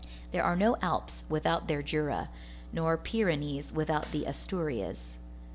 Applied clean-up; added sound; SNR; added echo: none; none; none; none.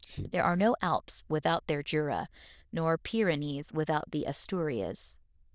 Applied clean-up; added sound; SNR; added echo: neural diffusion model UNIVERSE++.